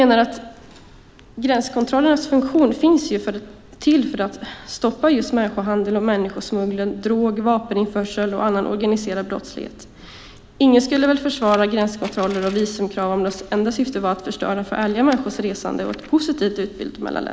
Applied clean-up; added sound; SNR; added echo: none; none; none; none.